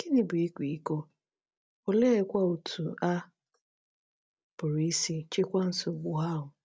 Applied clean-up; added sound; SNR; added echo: none; none; none; none.